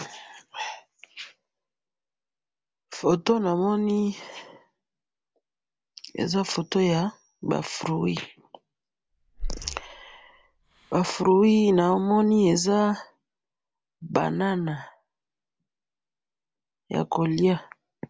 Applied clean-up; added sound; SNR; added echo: none; Breathing; 11 dB; none.